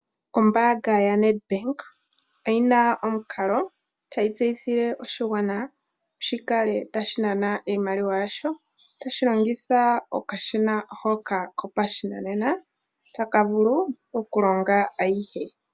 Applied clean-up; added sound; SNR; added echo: none; none; none; none.